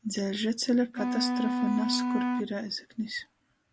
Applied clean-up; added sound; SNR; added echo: none; Wind instrument, woodwind instrument; 0 dB; none.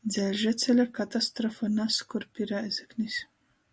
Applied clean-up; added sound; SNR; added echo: none; none; none; none.